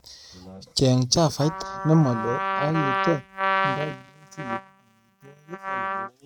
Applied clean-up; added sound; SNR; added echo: neural mask model RNNoise.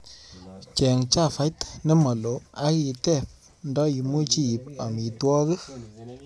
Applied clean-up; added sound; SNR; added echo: none; none; none; none.